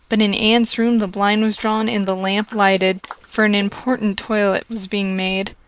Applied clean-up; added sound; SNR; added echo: neural mask model Resemble Enhance denoiser.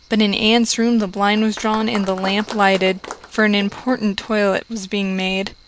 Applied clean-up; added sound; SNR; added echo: none; Applause; 17 dB; none.